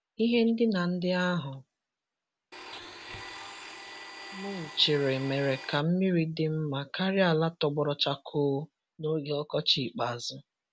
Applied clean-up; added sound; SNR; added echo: none; Domestic sounds, home sounds; 13 dB; none.